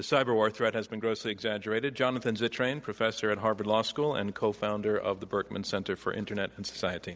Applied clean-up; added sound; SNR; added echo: none; none; none; none.